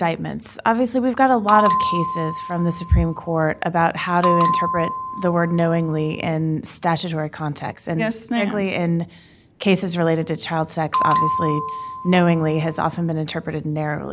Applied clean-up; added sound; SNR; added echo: none; Bell; 4 dB; none.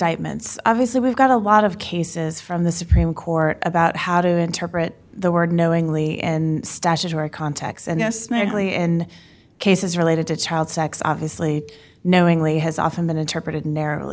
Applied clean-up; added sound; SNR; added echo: none; none; none; none.